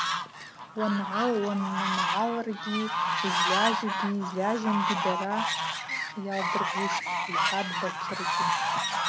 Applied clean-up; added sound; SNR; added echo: none; Fowl; -2 dB; none.